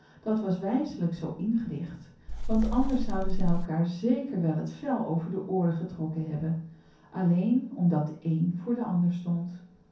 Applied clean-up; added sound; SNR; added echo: none; Wind; -3 dB; reverberation time 0.6 s.